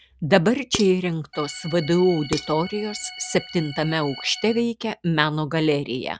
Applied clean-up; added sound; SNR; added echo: none; Organ + Dishes, pots, and pans; 13 dB; none.